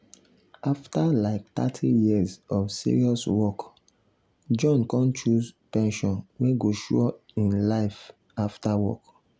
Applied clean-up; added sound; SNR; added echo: none; none; none; none.